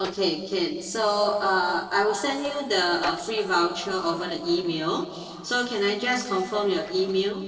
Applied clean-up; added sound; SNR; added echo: neural separator model SepFormer DNS4.